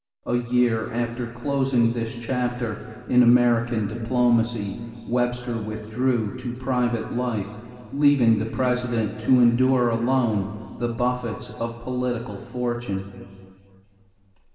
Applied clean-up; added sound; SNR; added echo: none; none; none; reverberation time 2.1 s.